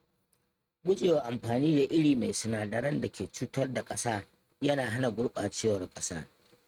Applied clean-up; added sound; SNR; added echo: neural mask model RNNoise.